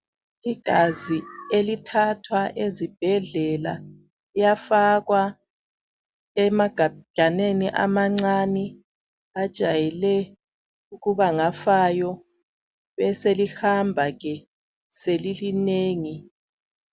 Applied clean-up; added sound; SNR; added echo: none; none; none; none.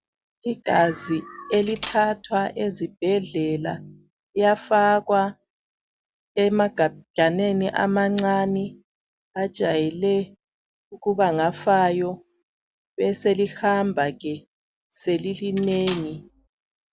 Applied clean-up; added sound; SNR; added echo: none; Cutlery, silverware; 12 dB; none.